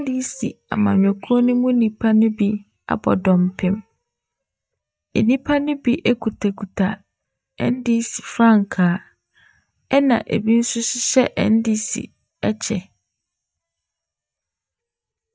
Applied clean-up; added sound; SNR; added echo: neural mask model DeepFilterNet 3.